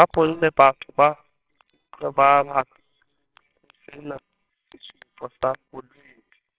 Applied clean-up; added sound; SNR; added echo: neural separator model SepFormer WHAMR!.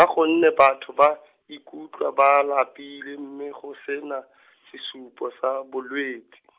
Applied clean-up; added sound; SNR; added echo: none; none; none; none.